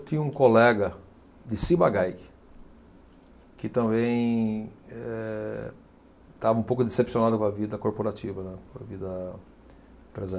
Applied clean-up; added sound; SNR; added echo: none; none; none; none.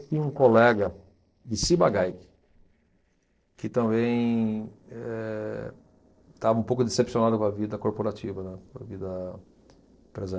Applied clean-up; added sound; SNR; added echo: neural separator model SepFormer DNS4.